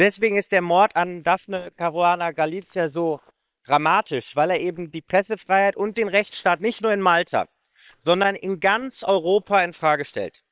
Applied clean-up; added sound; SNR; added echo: neural separator model SepFormer WHAM!.